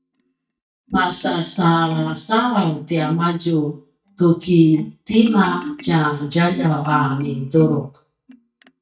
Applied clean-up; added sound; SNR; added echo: neural mask model DeepFilterNet 3.